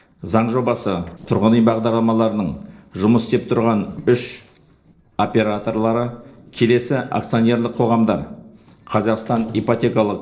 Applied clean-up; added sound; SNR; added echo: neural separator model SepFormer DNS4.